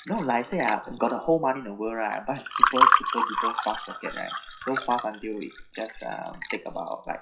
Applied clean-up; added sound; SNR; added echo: classical method WPE with log-MMSE.